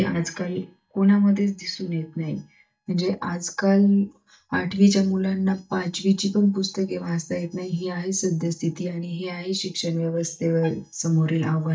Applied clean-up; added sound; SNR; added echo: neural mask model DeepFilterNet 3.